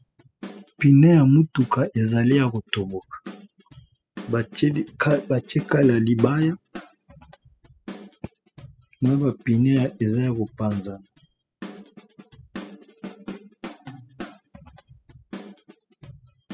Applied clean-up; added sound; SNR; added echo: classical method spectral subtraction.